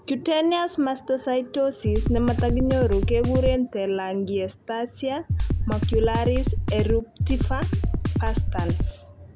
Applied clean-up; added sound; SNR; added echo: none; Drum kit; -2 dB; none.